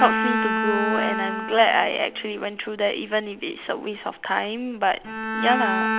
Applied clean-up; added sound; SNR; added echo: none; Bowed string instrument; 3 dB; none.